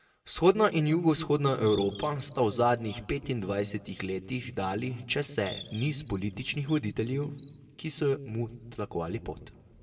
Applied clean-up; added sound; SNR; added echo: none; Bird; 9 dB; reverberation time 0.9 s.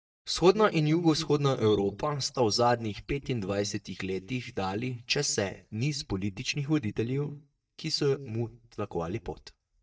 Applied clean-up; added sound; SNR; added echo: neural mask model DeepFilterNet 3.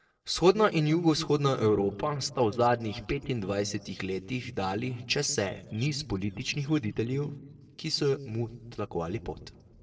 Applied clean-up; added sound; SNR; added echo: neural separator model SepFormer DNS4.